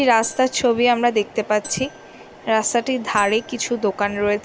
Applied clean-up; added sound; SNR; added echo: none; Marimba, xylophone; 19 dB; none.